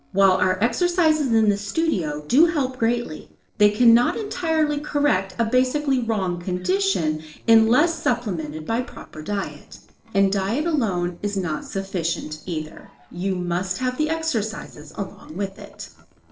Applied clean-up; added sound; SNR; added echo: neural separator model SepFormer DNS4.